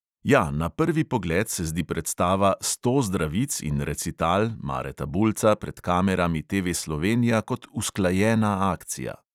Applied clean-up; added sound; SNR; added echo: none; none; none; none.